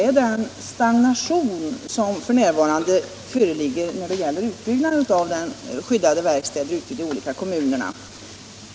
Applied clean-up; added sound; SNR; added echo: none; none; none; none.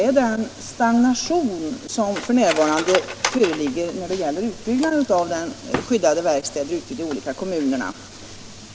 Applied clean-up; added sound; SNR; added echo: none; Cutlery, silverware; 13 dB; none.